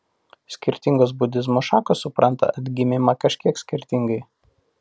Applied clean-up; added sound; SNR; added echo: none; none; none; none.